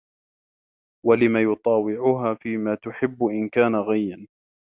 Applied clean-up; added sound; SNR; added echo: none; none; none; none.